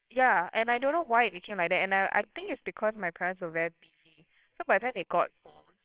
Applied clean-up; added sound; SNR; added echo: neural separator model SepFormer WHAMR!.